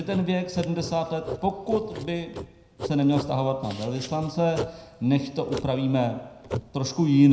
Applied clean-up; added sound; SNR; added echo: none; Writing; 12 dB; reverberation time 0.7 s.